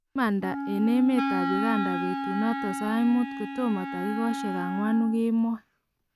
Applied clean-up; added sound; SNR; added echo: none; Wind instrument, woodwind instrument; 5 dB; none.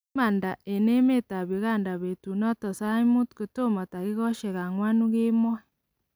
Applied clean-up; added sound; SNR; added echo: none; none; none; none.